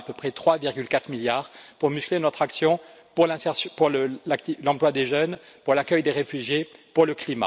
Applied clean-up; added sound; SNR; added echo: none; none; none; none.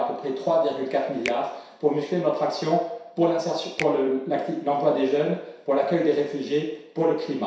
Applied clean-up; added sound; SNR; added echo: none; Finger snapping; 18 dB; reverberation time 0.7 s.